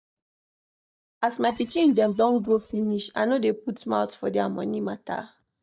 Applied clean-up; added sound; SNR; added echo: neural mask model DeepFilterNet 3.